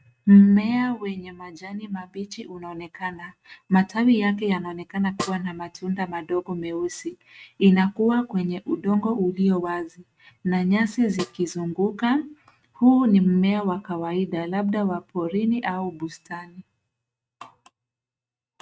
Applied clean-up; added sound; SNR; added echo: neural mask model RNNoise.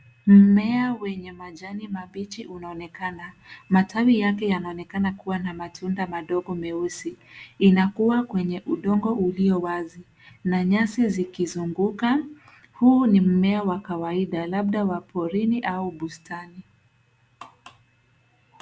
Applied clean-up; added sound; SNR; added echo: none; none; none; none.